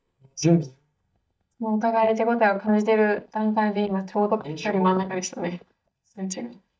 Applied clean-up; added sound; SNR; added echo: neural mask model DeepFilterNet 3.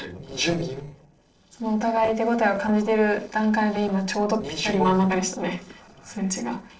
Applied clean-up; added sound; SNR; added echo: neural separator model SepFormer DNS4.